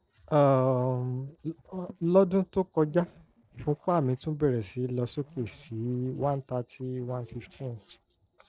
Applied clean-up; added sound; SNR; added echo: neural separator model SepFormer DNS4.